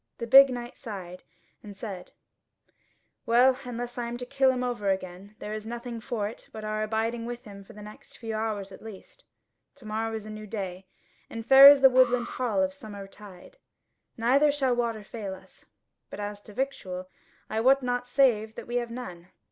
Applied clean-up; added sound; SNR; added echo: none; Alarm; 15 dB; none.